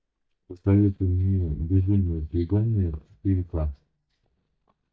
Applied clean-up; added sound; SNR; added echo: neural mask model DeepFilterNet 3.